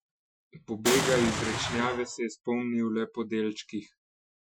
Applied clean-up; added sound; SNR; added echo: classical method Wiener filter.